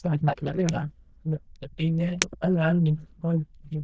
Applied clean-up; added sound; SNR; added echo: neural diffusion model UNIVERSE++.